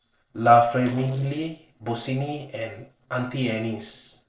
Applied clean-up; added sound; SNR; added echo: neural separator model SepFormer DNS4.